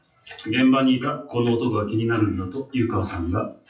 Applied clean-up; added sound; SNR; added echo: classical method WPE with log-MMSE.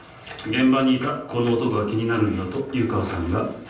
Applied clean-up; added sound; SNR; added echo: none; Tambourine; 18 dB; reverberation time 0.6 s.